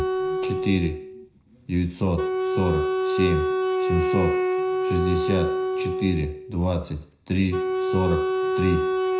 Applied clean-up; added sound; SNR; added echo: none; Wind instrument, woodwind instrument; -1 dB; reverberation time 0.4 s.